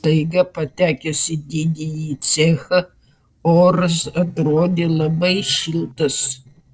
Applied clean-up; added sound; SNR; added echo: neural separator model SepFormer DNS4.